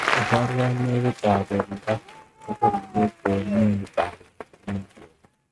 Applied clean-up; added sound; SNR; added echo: neural mask model RNNoise.